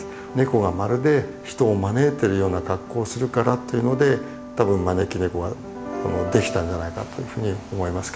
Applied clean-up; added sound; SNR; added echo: none; none; none; none.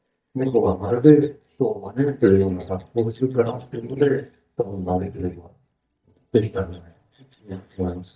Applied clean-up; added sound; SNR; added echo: neural mask model DeepFilterNet 3.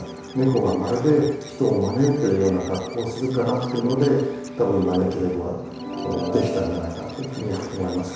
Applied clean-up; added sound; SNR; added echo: none; Bird; 19 dB; reverberation time 1.0 s.